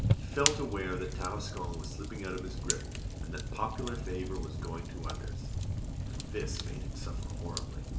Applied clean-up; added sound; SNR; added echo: none; Fire; -4 dB; reverberation time 3.0 s.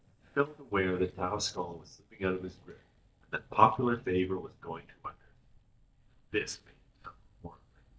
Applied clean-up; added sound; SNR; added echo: neural mask model DeepFilterNet 3.